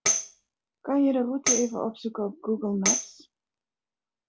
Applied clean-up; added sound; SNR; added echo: none; Tambourine; 2 dB; none.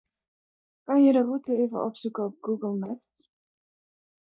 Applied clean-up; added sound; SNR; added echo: neural mask model DeepFilterNet 3.